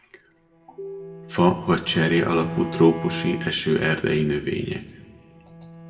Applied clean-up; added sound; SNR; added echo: none; Bowed string instrument; 13 dB; reverberation time 1.2 s.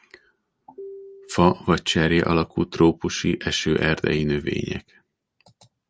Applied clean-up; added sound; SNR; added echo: none; none; none; none.